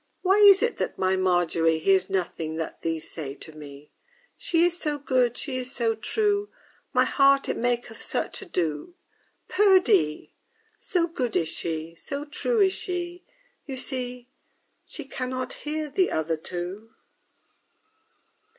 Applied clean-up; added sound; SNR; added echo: none; none; none; none.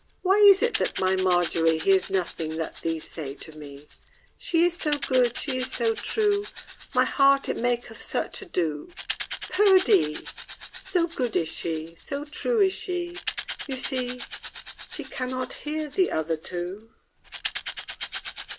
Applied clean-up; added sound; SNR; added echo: none; Rattle / Rattle (instrument); 13 dB; none.